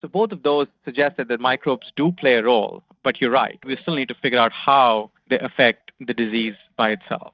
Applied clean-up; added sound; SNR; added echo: neural mask model DeepFilterNet 3.